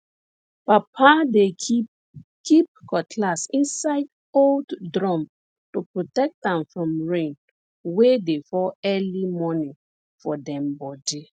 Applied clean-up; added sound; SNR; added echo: none; none; none; none.